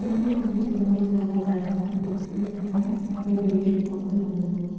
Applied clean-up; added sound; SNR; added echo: neural separator model SepFormer DNS4.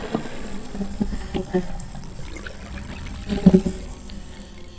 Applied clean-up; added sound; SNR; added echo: neural mask model DeepFilterNet 3.